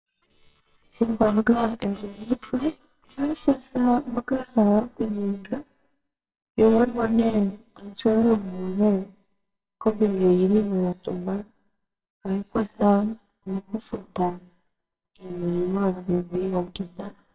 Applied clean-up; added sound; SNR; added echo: neural separator model SepFormer WHAMR!.